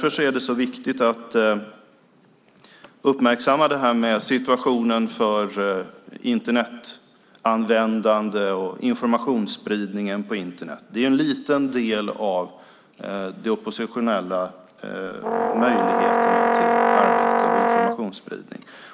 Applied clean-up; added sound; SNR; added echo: none; Brass instrument; -4 dB; none.